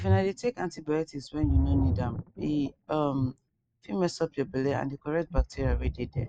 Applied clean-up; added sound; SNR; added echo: neural mask model RNNoise.